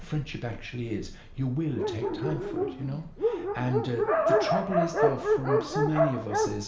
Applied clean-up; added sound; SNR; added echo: none; Dog; -3 dB; reverberation time 0.4 s.